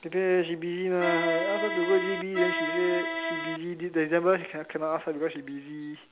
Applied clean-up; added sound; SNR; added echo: none; Accordion; 2 dB; none.